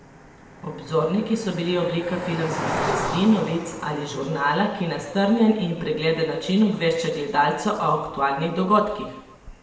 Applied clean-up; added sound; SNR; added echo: none; Cricket; 11 dB; reverberation time 1.0 s.